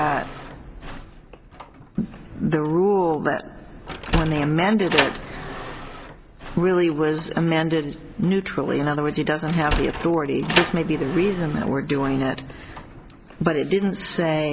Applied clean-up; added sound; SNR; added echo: none; Sliding door; 9 dB; none.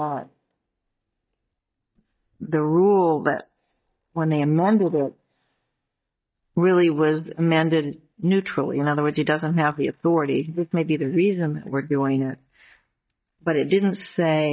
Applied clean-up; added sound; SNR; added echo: neural mask model DeepFilterNet 3.